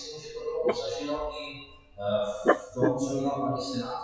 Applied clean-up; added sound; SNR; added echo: classical method WPE with log-MMSE.